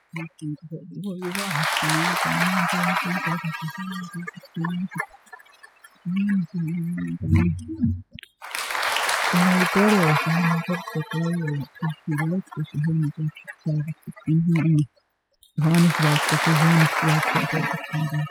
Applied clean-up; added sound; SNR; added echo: classical method spectral subtraction.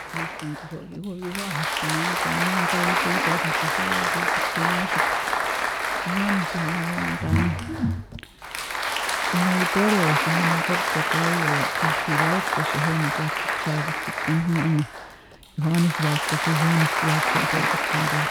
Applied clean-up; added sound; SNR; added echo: none; Applause; -1 dB; none.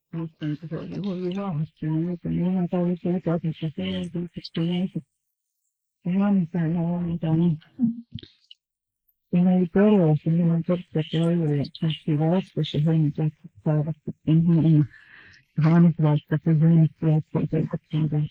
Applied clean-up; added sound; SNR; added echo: neural mask model Resemble Enhance denoiser.